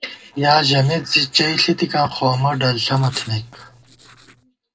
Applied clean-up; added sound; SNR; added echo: neural separator model SepFormer DNS4.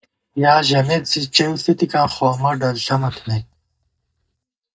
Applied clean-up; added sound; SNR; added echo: neural mask model DeepFilterNet 3.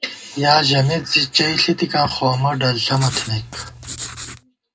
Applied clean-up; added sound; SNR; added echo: none; Writing; 12 dB; reverberation time 0.2 s.